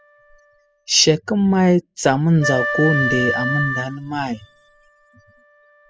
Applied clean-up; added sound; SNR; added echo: classical method spectral subtraction.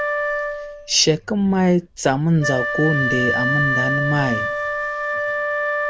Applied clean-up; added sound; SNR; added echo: none; Wind instrument, woodwind instrument; 2 dB; none.